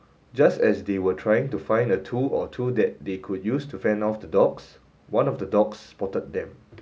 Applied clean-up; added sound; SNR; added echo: none; none; none; none.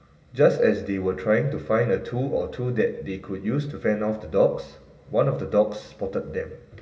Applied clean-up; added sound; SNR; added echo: none; none; none; reverberation time 2.2 s.